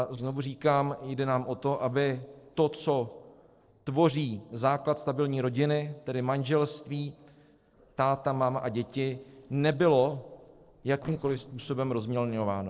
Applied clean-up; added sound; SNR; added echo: neural separator model SepFormer DNS4.